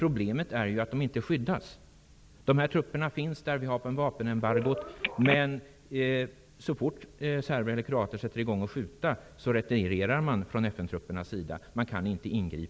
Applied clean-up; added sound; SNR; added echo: none; Telephone; 3 dB; none.